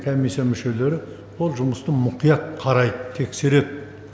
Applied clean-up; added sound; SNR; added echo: none; none; none; none.